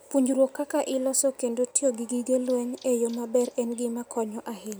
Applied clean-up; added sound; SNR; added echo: none; none; none; none.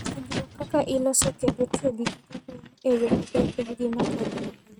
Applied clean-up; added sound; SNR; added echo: neural mask model RNNoise.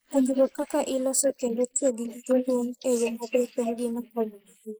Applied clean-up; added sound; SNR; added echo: neural mask model Resemble Enhance denoiser.